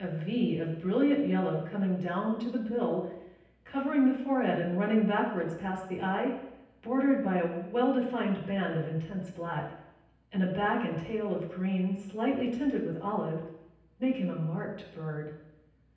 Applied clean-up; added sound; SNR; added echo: none; none; none; reverberation time 0.9 s.